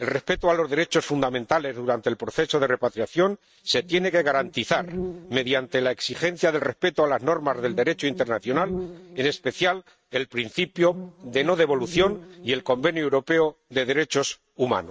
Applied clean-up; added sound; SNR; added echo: neural mask model RNNoise.